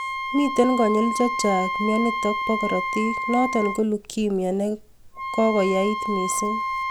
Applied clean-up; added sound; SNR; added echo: none; Wind instrument, woodwind instrument; 4 dB; none.